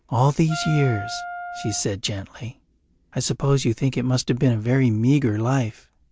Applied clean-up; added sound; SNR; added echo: none; Wind instrument, woodwind instrument; 11 dB; none.